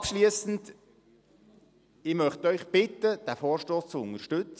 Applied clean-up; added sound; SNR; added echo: none; none; none; none.